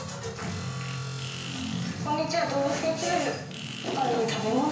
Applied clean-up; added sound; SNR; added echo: none; Fart; 16 dB; reverberation time 0.5 s.